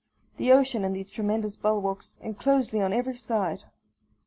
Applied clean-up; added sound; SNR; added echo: none; none; none; none.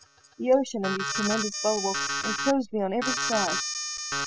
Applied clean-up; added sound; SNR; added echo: classical method spectral subtraction.